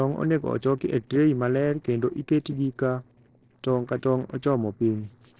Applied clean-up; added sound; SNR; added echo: neural separator model SepFormer DNS4.